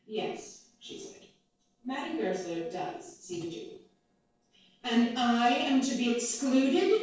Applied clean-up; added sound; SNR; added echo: neural separator model SepFormer DNS4.